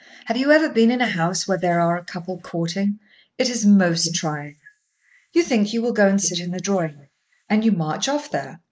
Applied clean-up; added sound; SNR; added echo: neural mask model Resemble Enhance denoiser.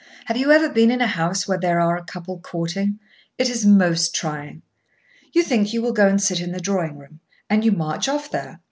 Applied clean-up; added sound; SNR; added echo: none; none; none; none.